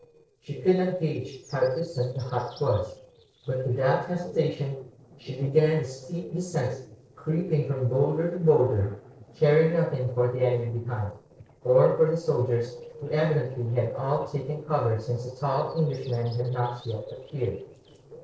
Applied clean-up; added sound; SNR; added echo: neural separator model SepFormer DNS4.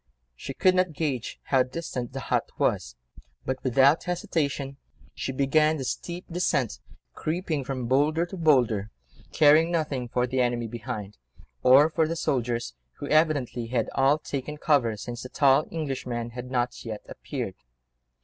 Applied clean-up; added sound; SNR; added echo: none; none; none; none.